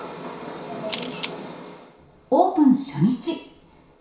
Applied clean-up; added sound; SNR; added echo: none; Camera; 9 dB; reverberation time 0.6 s.